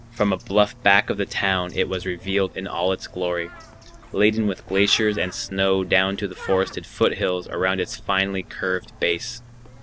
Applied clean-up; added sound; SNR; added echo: none; Bird; 19 dB; none.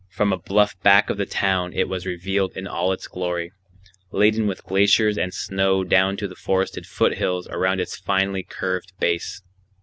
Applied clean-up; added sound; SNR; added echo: none; none; none; none.